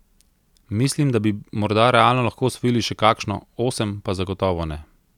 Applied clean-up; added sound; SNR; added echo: none; none; none; none.